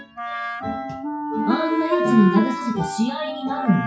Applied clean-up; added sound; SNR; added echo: classical method WPE with log-MMSE.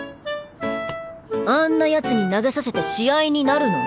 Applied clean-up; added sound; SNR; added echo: none; none; none; none.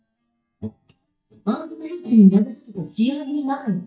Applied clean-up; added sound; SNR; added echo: neural mask model DeepFilterNet 3.